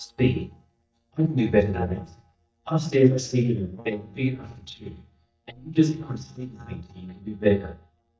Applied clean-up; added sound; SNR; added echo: neural mask model DeepFilterNet 3.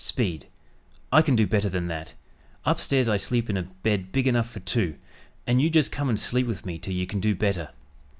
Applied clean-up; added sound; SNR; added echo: none; none; none; none.